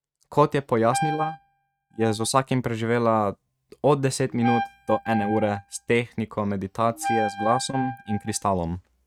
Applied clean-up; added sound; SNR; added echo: neural mask model RNNoise.